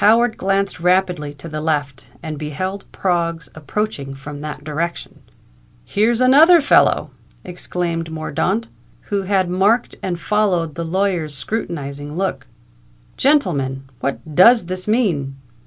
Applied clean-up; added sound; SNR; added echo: none; none; none; none.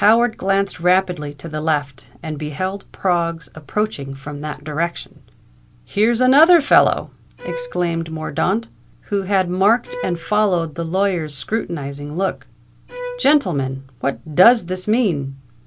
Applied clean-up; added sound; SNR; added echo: none; Bowed string instrument; 16 dB; none.